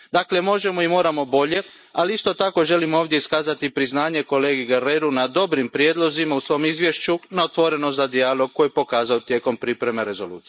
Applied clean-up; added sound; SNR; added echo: neural mask model Resemble Enhance denoiser.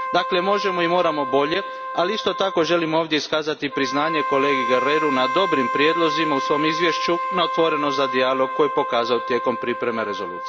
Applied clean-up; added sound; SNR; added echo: none; Wind instrument, woodwind instrument; 4 dB; none.